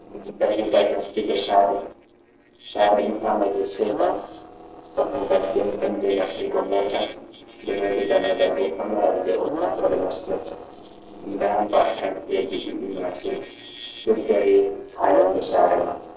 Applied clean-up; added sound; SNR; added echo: neural separator model SepFormer DNS4.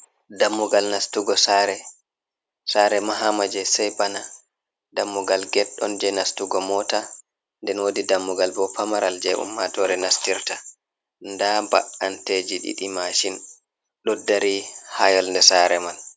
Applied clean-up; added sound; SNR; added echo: none; none; none; none.